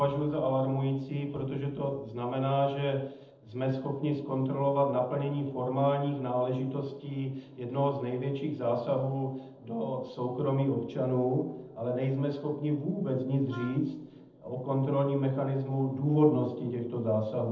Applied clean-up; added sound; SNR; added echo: neural separator model SepFormer DNS4.